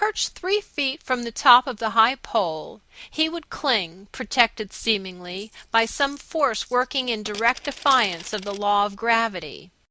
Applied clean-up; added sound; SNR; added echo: none; Coin (dropping); 18 dB; none.